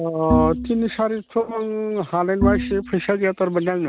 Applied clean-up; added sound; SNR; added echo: neural mask model RNNoise.